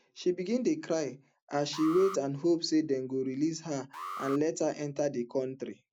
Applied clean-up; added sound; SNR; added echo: none; Alarm; 14 dB; none.